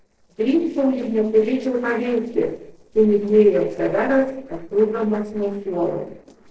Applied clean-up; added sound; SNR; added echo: neural separator model SepFormer DNS4.